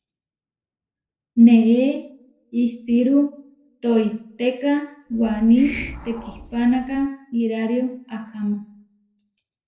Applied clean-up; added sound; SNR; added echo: neural separator model SepFormer DNS4.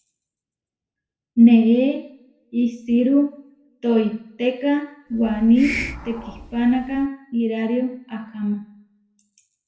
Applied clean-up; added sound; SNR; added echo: none; Hiss; 12 dB; reverberation time 0.7 s.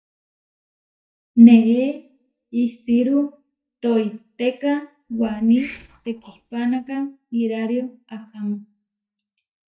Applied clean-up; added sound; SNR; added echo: neural mask model DeepFilterNet 3.